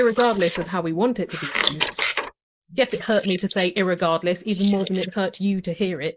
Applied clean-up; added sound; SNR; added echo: neural mask model Resemble Enhance denoiser.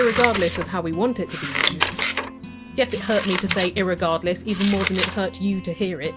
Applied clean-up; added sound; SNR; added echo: none; Scissors; 5 dB; none.